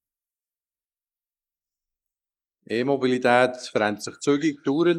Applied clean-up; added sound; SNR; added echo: neural mask model Resemble Enhance denoiser.